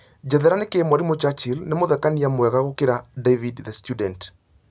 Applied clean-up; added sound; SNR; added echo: none; none; none; none.